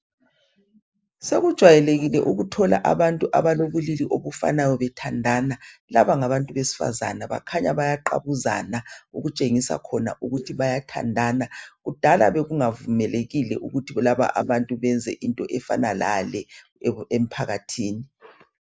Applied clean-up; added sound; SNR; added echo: neural mask model Resemble Enhance denoiser.